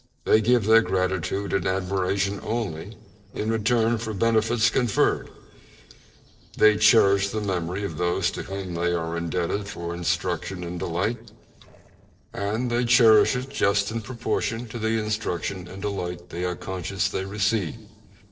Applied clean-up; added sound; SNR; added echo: neural separator model SepFormer DNS4.